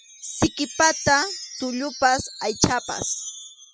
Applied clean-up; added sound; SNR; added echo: classical method spectral subtraction.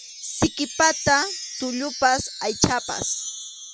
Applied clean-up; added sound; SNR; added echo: none; Wind chime; 10 dB; none.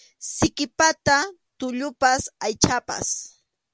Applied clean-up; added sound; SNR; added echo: none; none; none; none.